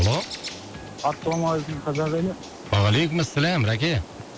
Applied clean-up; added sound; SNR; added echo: none; Bird; 14 dB; none.